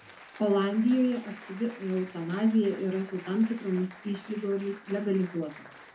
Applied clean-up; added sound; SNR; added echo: none; Applause; 19 dB; reverberation time 0.4 s.